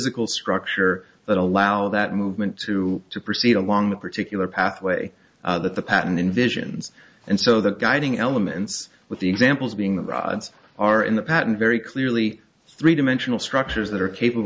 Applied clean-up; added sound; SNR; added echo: none; none; none; none.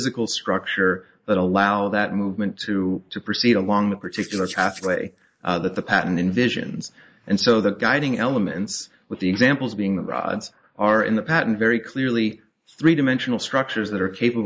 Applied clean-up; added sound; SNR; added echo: neural mask model Resemble Enhance denoiser.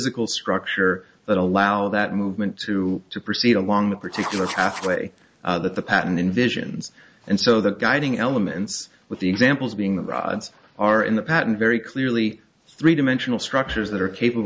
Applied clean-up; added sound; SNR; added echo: none; Writing; 12 dB; none.